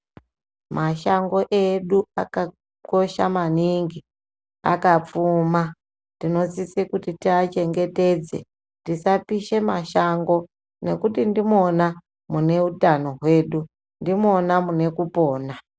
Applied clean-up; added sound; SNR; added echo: none; none; none; none.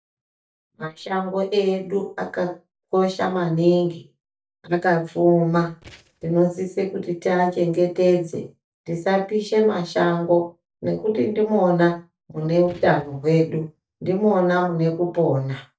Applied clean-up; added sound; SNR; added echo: neural mask model DeepFilterNet 3.